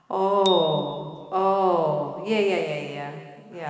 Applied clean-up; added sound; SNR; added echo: none; Bicycle bell; 13 dB; reverberation time 2.1 s.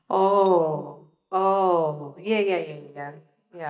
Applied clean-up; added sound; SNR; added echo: neural mask model DeepFilterNet 3.